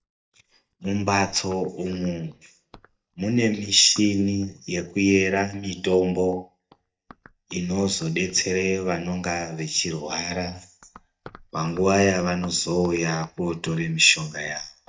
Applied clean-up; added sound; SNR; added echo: neural mask model DeepFilterNet 3.